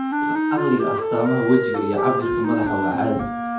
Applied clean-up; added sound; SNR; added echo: none; Wind instrument, woodwind instrument; 0 dB; reverberation time 0.5 s.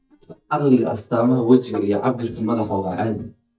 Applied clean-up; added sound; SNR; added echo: neural mask model DeepFilterNet 3.